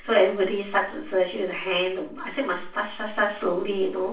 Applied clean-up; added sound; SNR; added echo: none; none; none; reverberation time 0.3 s.